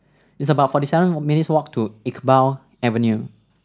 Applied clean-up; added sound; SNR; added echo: none; none; none; none.